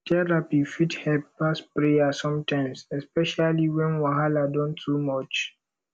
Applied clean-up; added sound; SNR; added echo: none; none; none; none.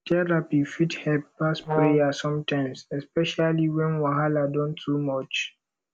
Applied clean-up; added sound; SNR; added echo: none; Brass instrument; 2 dB; none.